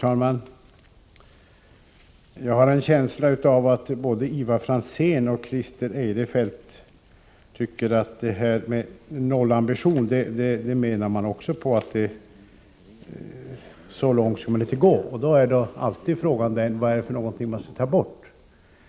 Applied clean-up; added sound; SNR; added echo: none; none; none; none.